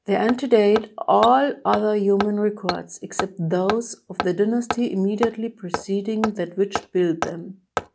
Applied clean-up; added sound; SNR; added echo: none; Hammer; 10 dB; none.